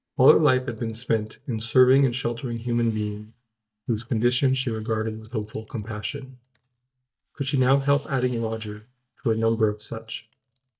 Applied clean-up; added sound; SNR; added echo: neural mask model DeepFilterNet 3.